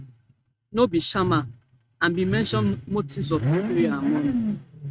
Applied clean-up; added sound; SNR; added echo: neural mask model RNNoise.